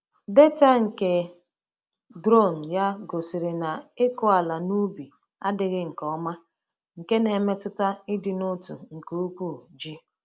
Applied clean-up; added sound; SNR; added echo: none; none; none; none.